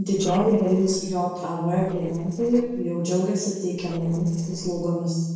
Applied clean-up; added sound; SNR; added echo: neural separator model SepFormer DNS4.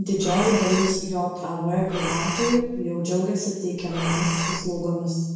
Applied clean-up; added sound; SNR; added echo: none; Breathing; 6 dB; reverberation time 0.9 s.